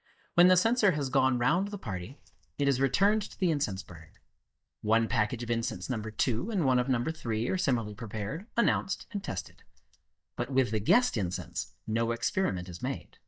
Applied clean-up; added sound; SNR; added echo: neural mask model DeepFilterNet 3.